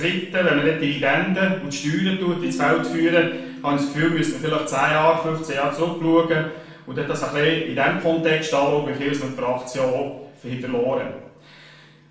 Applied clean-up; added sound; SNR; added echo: none; Piano; 18 dB; reverberation time 0.7 s.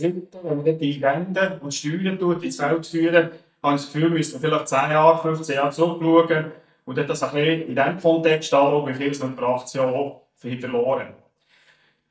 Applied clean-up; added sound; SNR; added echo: neural mask model DeepFilterNet 3.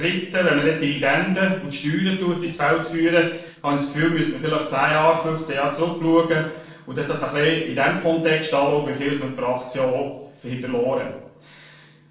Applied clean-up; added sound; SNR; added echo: neural separator model SepFormer DNS4.